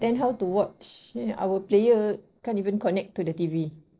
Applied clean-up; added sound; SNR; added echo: neural separator model SepFormer DNS4.